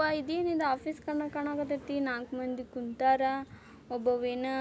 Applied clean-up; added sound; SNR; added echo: none; none; none; none.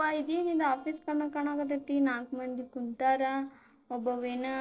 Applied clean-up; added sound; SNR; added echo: neural separator model SepFormer DNS4.